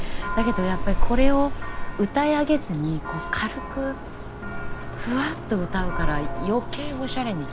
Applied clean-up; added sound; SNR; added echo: none; Church bell; -1 dB; none.